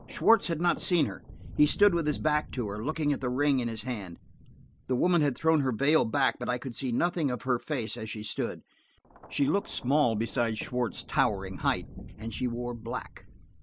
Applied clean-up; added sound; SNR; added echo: none; Thunder; 18 dB; none.